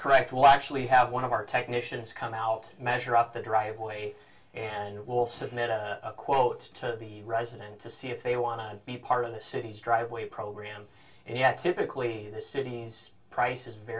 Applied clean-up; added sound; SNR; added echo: none; none; none; reverberation time 0.2 s.